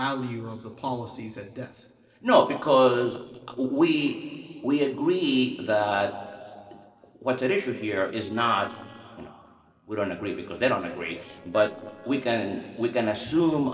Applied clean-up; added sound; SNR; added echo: neural separator model SepFormer DNS4.